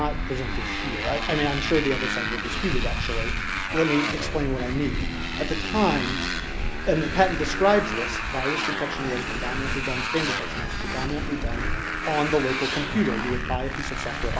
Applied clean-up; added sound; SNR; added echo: none; Motorcycle; 0 dB; none.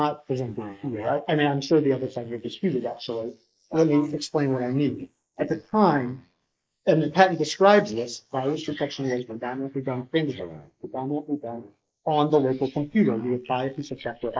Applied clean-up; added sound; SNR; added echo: neural mask model Resemble Enhance denoiser.